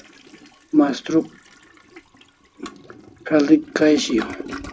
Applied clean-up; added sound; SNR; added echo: none; Toilet flush; 17 dB; none.